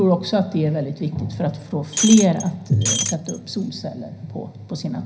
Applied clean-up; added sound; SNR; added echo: none; Shatter; 5 dB; reverberation time 0.5 s.